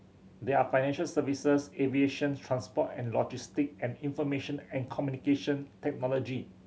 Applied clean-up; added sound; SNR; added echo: none; none; none; none.